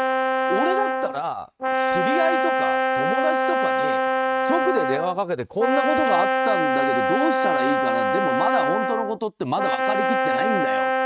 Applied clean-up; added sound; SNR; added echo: neural mask model RNNoise.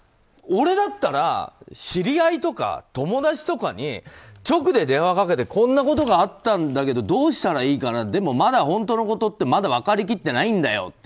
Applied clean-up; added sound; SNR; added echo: none; none; none; none.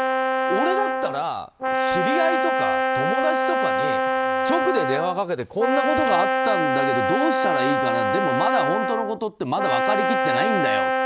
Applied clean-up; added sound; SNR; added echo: none; Brass instrument; -4 dB; none.